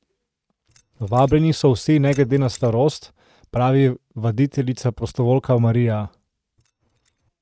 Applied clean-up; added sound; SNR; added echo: neural mask model RNNoise.